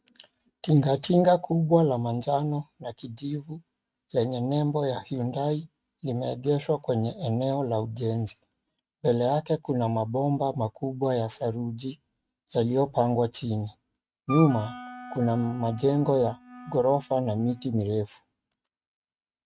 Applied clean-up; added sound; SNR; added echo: neural mask model RNNoise.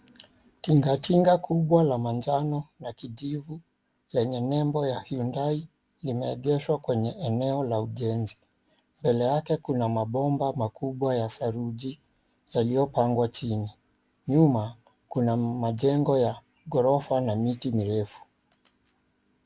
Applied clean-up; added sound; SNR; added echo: none; none; none; none.